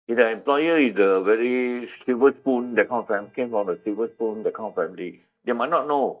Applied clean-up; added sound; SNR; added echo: neural mask model DeepFilterNet 3.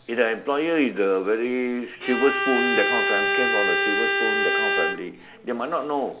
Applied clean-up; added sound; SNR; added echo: none; Bowed string instrument; -2 dB; none.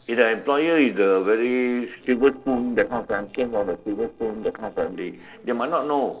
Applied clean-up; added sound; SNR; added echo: neural separator model SepFormer DNS4.